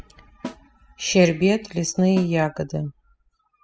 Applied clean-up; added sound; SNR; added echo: classical method spectral subtraction.